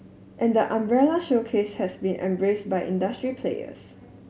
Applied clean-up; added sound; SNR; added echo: none; none; none; none.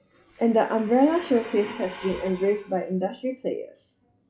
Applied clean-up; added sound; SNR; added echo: classical method log-MMSE.